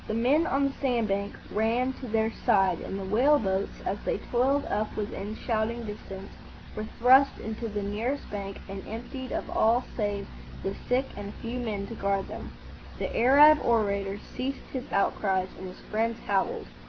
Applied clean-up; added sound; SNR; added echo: none; none; none; none.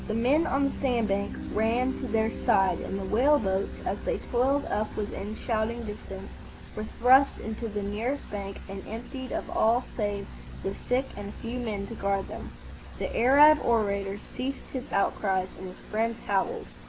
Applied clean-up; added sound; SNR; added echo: none; Piano; 15 dB; none.